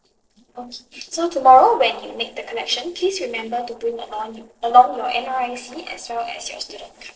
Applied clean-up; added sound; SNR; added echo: neural separator model SepFormer DNS4.